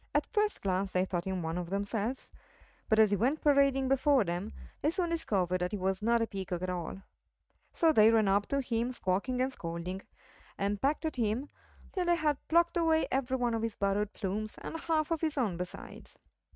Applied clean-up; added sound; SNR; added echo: neural mask model RNNoise.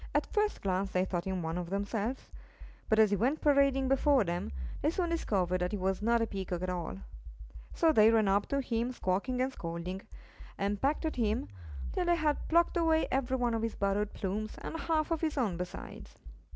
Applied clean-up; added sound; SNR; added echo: none; Accelerating, revving, vroom; 10 dB; none.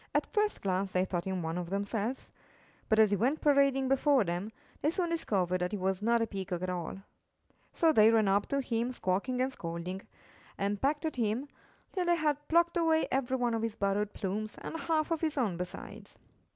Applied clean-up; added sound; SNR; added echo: none; none; none; none.